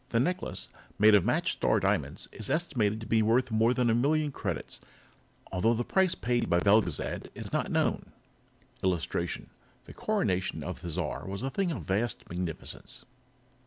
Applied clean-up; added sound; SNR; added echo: none; none; none; none.